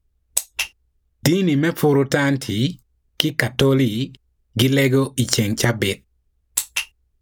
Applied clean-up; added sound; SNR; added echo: none; none; none; none.